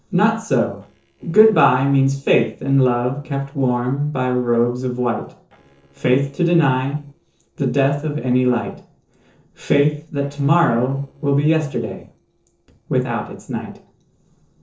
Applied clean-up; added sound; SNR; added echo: neural separator model SepFormer DNS4.